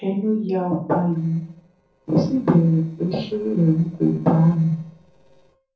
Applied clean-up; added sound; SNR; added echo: neural separator model SepFormer DNS4.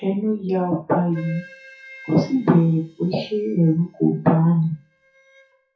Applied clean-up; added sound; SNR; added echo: classical method WPE with log-MMSE.